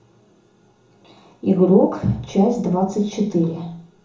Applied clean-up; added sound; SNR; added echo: none; none; none; reverberation time 0.7 s.